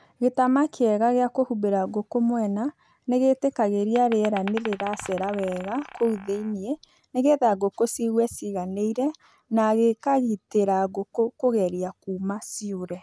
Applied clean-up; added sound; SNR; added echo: none; Glass; 16 dB; none.